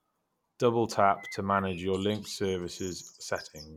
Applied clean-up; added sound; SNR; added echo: none; Bird; 18 dB; none.